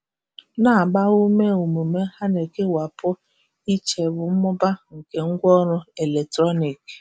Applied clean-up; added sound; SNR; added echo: none; none; none; none.